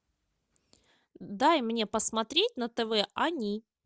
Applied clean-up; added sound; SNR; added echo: none; none; none; none.